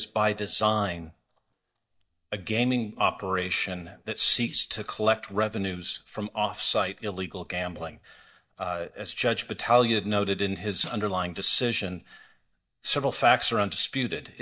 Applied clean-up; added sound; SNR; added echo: neural mask model DeepFilterNet 3.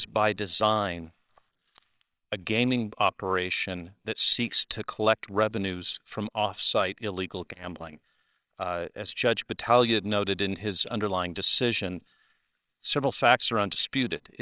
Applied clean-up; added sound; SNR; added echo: neural separator model SepFormer WHAMR!.